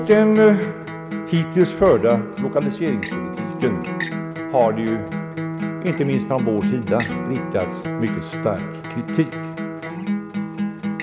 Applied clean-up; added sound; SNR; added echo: none; Acoustic guitar; 5 dB; none.